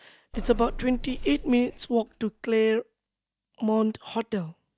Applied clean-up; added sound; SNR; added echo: neural mask model DeepFilterNet 3.